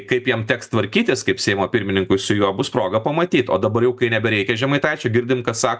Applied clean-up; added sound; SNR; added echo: none; none; none; none.